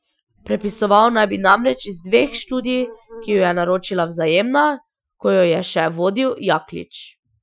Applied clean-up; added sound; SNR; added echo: classical method Wiener filter.